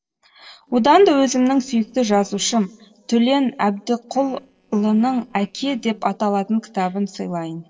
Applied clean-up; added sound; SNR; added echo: neural separator model SepFormer DNS4.